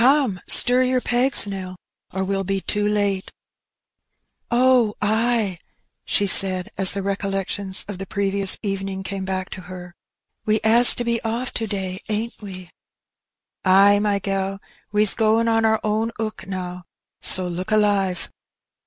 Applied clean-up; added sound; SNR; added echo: none; none; none; none.